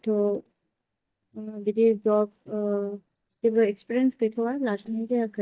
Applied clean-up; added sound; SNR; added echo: neural mask model DeepFilterNet 3.